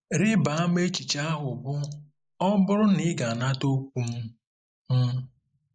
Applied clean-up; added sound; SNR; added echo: neural mask model Resemble Enhance denoiser.